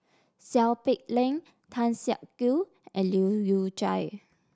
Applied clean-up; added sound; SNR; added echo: none; none; none; none.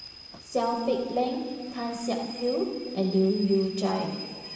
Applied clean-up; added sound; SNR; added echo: none; Rain / Train; 16 dB; reverberation time 1.7 s.